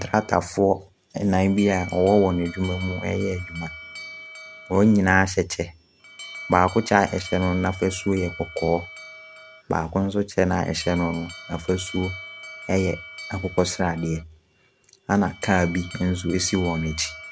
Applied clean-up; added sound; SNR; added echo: none; Alarm; 17 dB; none.